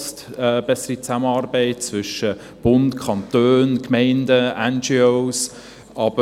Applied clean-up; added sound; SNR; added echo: none; none; none; none.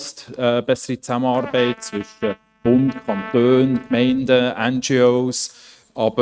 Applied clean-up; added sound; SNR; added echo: neural mask model RNNoise.